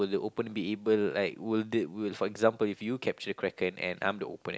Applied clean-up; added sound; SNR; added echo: none; none; none; none.